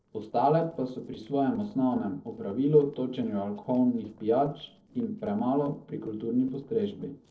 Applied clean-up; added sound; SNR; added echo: neural separator model SepFormer DNS4.